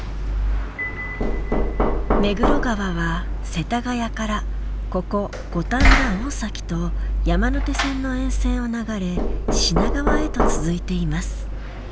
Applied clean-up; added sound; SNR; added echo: none; Knock; -4 dB; none.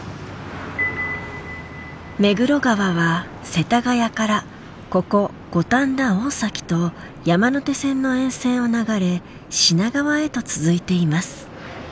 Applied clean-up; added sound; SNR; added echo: none; none; none; none.